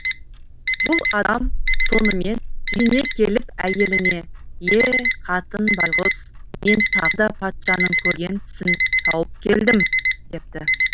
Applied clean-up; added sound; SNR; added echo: none; Alarm; -2 dB; none.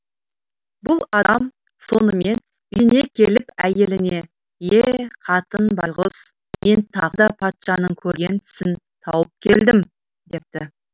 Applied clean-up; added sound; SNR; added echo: none; none; none; none.